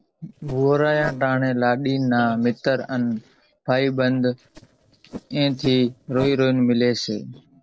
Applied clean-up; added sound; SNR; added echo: neural separator model SepFormer DNS4.